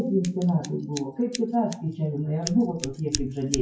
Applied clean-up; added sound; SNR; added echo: classical method WPE with log-MMSE.